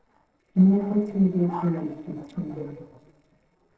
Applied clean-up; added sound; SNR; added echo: neural separator model SepFormer DNS4.